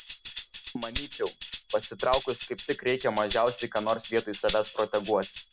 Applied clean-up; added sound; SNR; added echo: none; Tambourine; -5 dB; none.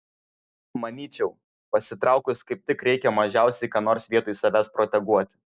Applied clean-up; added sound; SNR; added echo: none; none; none; none.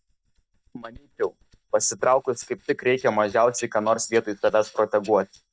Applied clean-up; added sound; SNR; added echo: neural mask model DeepFilterNet 3.